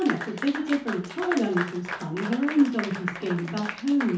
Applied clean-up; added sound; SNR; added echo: none; Applause / Clapping; 9 dB; reverberation time 0.9 s.